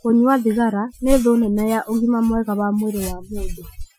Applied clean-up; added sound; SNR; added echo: classical method Wiener filter.